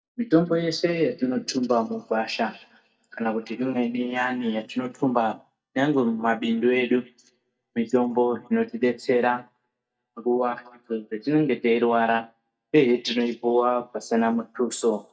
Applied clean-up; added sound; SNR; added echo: neural mask model DeepFilterNet 3.